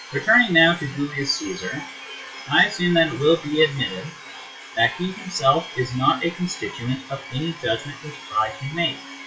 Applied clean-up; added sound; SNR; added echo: classical method WPE with log-MMSE.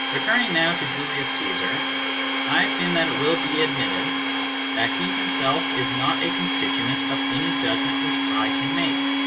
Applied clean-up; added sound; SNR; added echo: none; Domestic sounds, home sounds; -3 dB; reverberation time 1.4 s.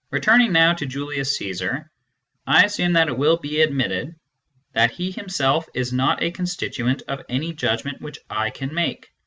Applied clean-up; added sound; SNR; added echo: none; none; none; none.